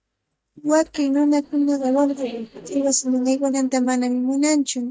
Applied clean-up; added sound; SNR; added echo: neural mask model DeepFilterNet 3.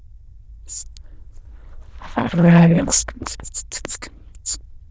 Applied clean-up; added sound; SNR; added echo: neural diffusion model UNIVERSE++.